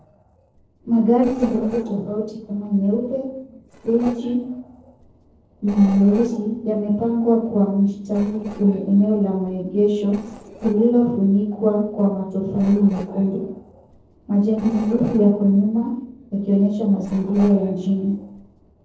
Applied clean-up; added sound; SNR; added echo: neural separator model SepFormer DNS4.